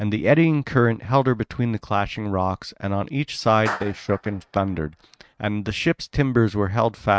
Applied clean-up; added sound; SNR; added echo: neural mask model RNNoise.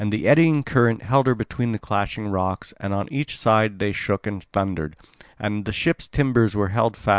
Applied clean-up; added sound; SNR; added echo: none; none; none; none.